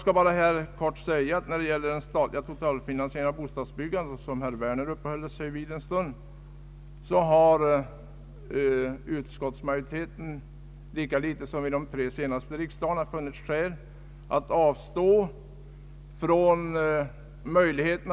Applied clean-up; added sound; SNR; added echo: none; none; none; none.